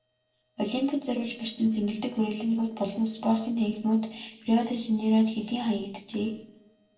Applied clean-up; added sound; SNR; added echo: neural separator model SepFormer DNS4.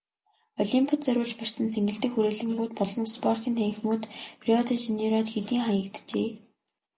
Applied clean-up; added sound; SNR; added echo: none; none; none; none.